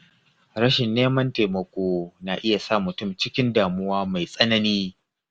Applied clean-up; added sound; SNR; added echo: none; none; none; none.